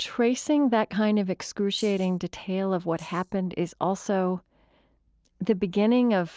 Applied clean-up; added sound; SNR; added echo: neural separator model SepFormer DNS4.